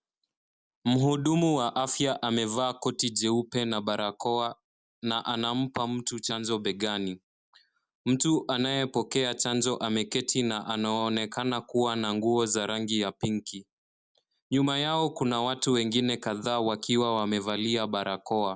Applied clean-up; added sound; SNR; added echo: none; none; none; none.